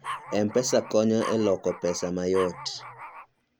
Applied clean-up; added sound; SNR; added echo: none; Dog; 13 dB; none.